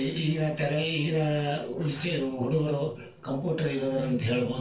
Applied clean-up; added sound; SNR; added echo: neural separator model SepFormer DNS4.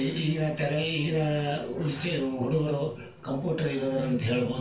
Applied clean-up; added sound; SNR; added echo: none; Bird; 12 dB; reverberation time 0.3 s.